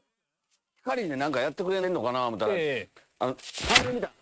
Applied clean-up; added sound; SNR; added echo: neural mask model RNNoise.